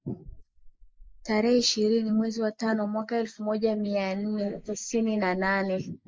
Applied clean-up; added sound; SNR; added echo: neural mask model Resemble Enhance denoiser.